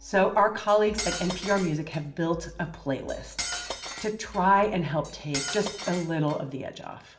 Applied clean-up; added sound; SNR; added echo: none; Cutlery, silverware; 10 dB; reverberation time 0.6 s.